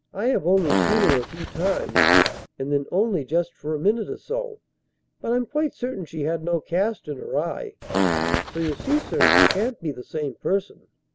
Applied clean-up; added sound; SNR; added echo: none; Fart; -3 dB; none.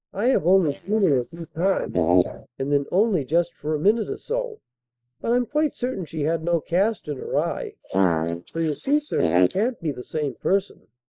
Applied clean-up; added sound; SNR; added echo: neural mask model Resemble Enhance denoiser.